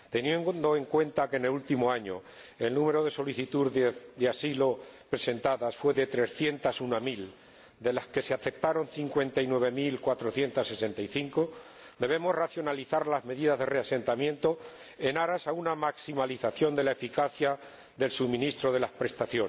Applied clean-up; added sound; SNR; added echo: none; none; none; none.